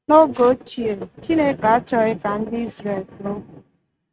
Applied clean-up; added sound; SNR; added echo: neural mask model RNNoise.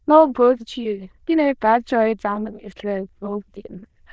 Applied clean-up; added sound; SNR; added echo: neural diffusion model UNIVERSE++.